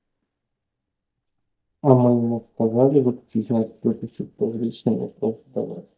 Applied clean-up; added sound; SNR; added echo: neural mask model DeepFilterNet 3.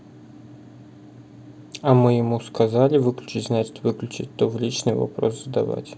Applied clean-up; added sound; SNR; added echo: none; none; none; none.